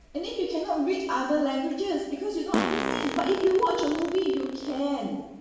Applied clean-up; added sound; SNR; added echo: none; Fart; 8 dB; reverberation time 0.9 s.